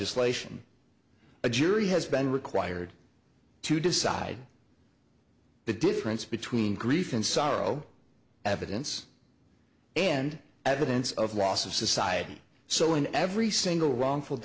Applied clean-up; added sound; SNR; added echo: none; none; none; none.